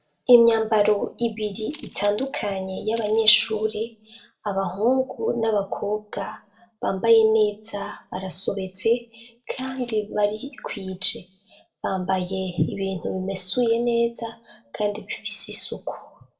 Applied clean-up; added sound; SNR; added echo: neural separator model SepFormer DNS4.